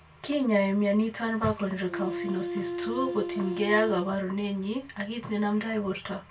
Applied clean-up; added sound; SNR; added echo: none; Wind instrument, woodwind instrument; 7 dB; reverberation time 0.2 s.